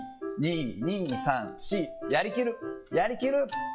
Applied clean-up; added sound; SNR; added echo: classical method log-MMSE.